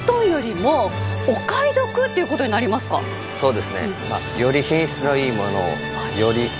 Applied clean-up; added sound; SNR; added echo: none; none; none; none.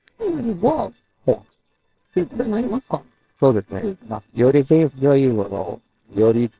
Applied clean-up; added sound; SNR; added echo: neural separator model SepFormer WHAMR!.